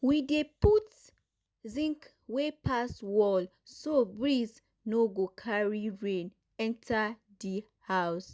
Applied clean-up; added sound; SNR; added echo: none; none; none; none.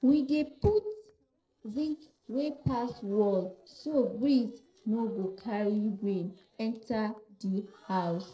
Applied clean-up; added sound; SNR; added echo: neural separator model SepFormer DNS4.